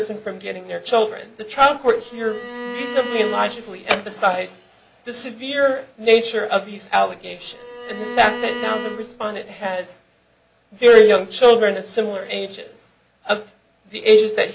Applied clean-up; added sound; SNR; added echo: none; Bowed string instrument; 12 dB; none.